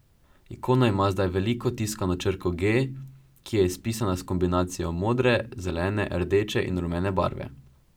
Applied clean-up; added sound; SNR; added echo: none; none; none; none.